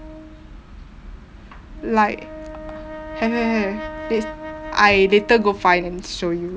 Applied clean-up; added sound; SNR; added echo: none; Brass instrument; 14 dB; none.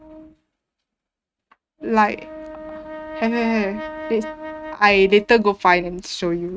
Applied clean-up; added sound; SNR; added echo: neural mask model RNNoise.